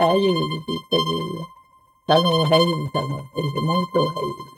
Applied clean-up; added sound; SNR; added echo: neural mask model RNNoise.